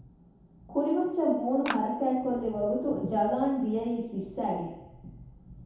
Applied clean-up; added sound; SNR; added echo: none; Clapping; 5 dB; reverberation time 0.8 s.